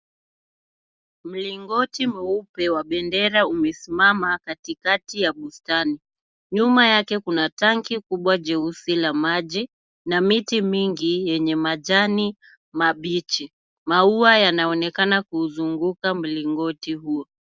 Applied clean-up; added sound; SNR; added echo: none; none; none; none.